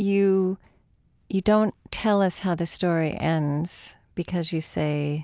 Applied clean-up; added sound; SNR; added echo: none; none; none; none.